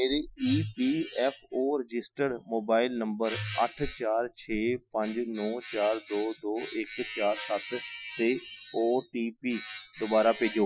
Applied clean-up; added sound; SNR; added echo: classical method Wiener filter.